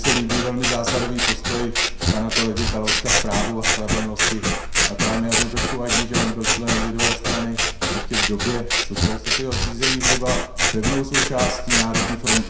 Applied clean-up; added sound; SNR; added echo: none; Scissors; -4 dB; reverberation time 0.5 s.